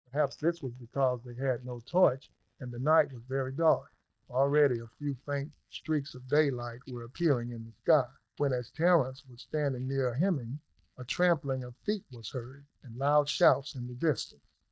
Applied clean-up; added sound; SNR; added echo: neural mask model DeepFilterNet 3.